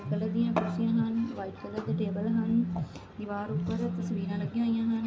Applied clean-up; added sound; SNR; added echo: none; Telephone; 2 dB; none.